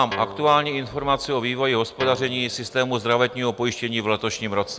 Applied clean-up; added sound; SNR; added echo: none; Guitar; 13 dB; none.